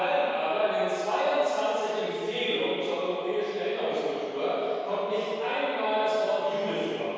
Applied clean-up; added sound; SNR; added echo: none; none; none; reverberation time 2.2 s.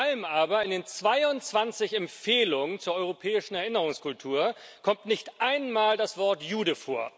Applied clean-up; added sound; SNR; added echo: none; none; none; none.